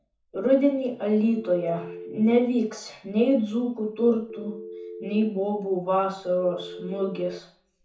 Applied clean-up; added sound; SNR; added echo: none; Telephone; 17 dB; reverberation time 0.7 s.